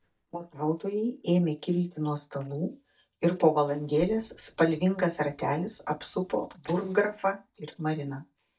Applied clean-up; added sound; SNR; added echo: neural mask model DeepFilterNet 3.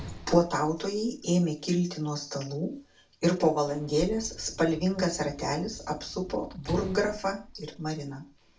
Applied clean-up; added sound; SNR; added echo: none; Sliding door / Slam; 16 dB; reverberation time 0.3 s.